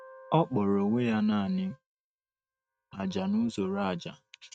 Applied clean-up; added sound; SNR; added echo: neural mask model RNNoise.